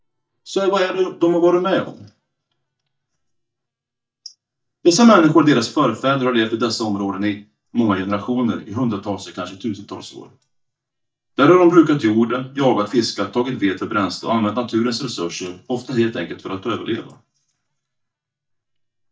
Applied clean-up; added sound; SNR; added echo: neural mask model DeepFilterNet 3.